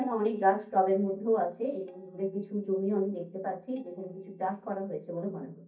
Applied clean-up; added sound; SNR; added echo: neural mask model DeepFilterNet 3.